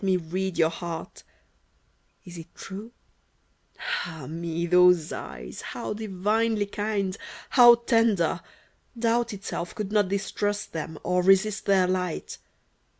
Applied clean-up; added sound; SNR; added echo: none; none; none; none.